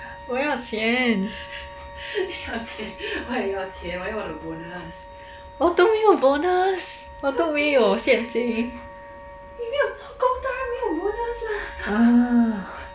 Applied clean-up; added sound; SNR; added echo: none; Wind instrument, woodwind instrument + Wind instrument, woodwind instrument; 18 dB; none.